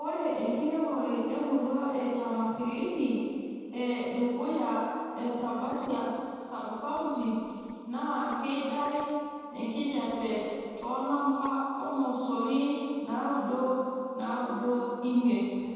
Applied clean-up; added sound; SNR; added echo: neural separator model SepFormer DNS4.